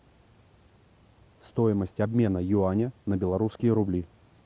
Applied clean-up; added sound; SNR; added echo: none; none; none; none.